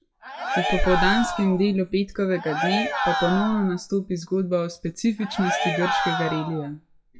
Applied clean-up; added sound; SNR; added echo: classical method WPE with log-MMSE.